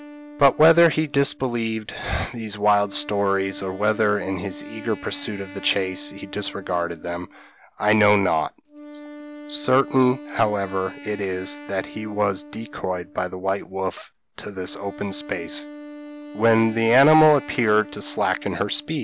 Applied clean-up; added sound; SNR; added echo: none; Wind instrument, woodwind instrument; 17 dB; none.